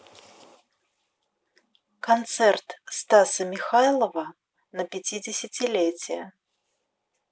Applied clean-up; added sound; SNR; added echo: none; none; none; none.